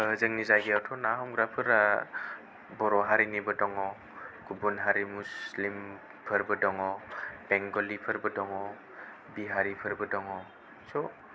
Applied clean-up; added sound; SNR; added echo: none; none; none; none.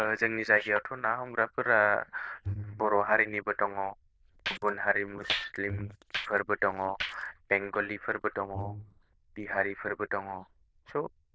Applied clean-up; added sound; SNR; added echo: neural diffusion model UNIVERSE++.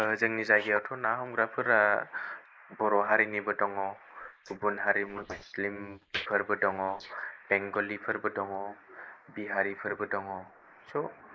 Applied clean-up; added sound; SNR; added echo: neural mask model Resemble Enhance denoiser.